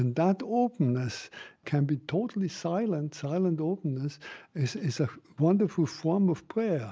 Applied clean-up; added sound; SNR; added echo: none; none; none; none.